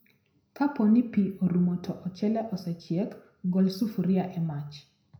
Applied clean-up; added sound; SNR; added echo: none; none; none; reverberation time 0.5 s.